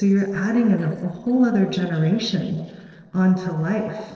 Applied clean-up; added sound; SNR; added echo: neural separator model SepFormer DNS4.